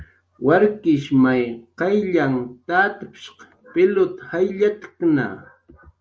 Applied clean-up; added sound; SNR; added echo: none; none; none; none.